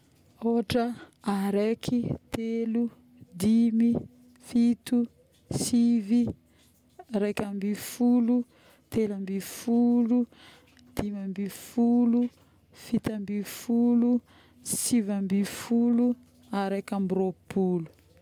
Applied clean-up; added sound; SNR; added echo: none; none; none; none.